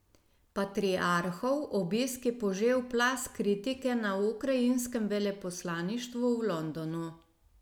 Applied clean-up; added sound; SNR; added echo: none; none; none; none.